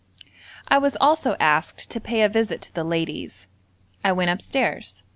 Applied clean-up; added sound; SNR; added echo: none; none; none; none.